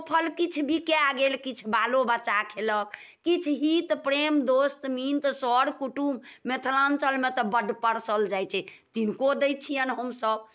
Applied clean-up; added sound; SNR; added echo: none; none; none; none.